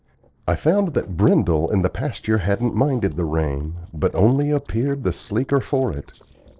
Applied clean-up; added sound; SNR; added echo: neural separator model SepFormer DNS4.